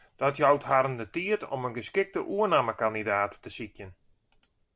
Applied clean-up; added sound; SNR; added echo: none; none; none; none.